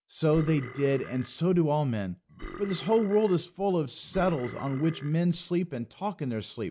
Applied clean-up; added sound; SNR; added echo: none; Burping, eructation; 16 dB; none.